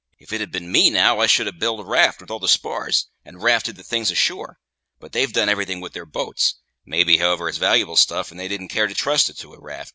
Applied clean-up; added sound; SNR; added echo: none; none; none; none.